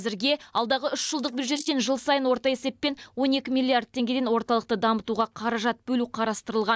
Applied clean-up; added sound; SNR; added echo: neural mask model Resemble Enhance denoiser.